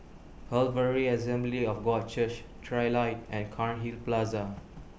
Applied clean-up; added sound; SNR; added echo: none; none; none; none.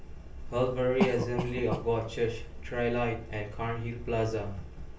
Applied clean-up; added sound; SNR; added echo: none; Cough; 5 dB; reverberation time 0.2 s.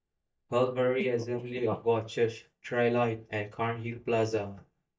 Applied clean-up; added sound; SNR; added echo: neural mask model DeepFilterNet 3.